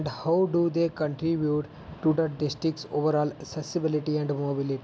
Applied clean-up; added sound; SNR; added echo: none; none; none; none.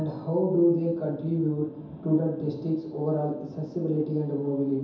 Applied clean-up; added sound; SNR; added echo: none; none; none; reverberation time 0.9 s.